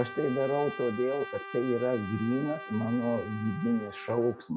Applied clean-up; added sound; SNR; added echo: none; Trumpet; 13 dB; none.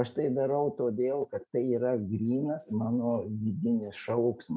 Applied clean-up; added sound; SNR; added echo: none; none; none; none.